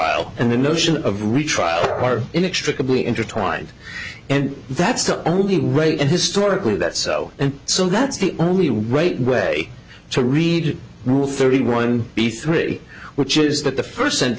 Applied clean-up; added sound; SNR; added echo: none; none; none; none.